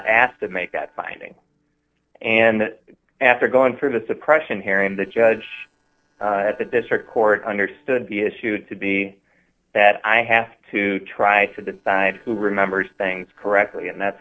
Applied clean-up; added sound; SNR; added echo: neural separator model SepFormer DNS4.